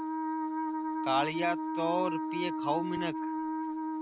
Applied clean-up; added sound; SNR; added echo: none; Wind instrument, woodwind instrument; -1 dB; none.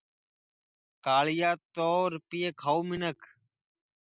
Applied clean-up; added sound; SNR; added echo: none; none; none; none.